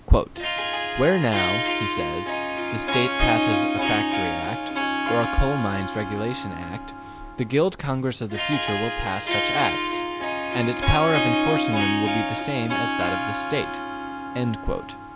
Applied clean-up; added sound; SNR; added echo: none; Harp; 0 dB; none.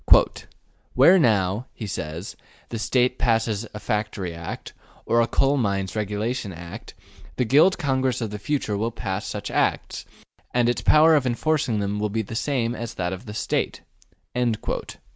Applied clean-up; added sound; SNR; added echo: none; none; none; none.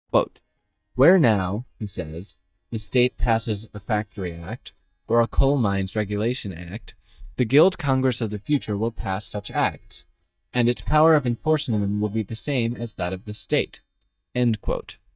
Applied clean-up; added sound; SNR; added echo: neural mask model DeepFilterNet 3.